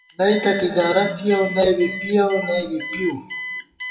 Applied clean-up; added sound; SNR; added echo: classical method WPE with log-MMSE.